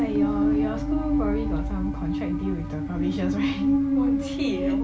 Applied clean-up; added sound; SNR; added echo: none; Musical instrument; -4 dB; none.